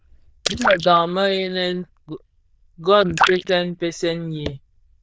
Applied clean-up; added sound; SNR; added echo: neural diffusion model UNIVERSE++.